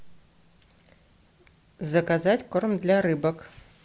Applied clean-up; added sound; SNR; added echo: none; none; none; none.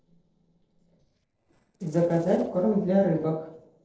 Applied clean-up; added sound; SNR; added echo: neural separator model SepFormer DNS4.